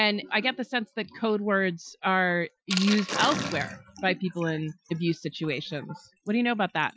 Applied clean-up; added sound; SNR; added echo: classical method Wiener filter.